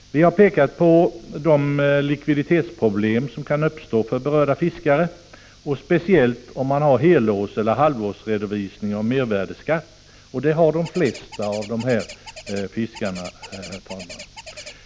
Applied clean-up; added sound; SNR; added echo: none; Bird; 19 dB; none.